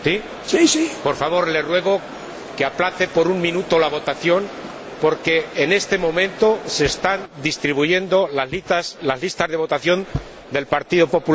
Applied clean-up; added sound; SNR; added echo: none; none; none; none.